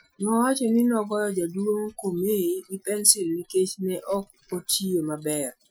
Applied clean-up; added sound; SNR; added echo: classical method Wiener filter.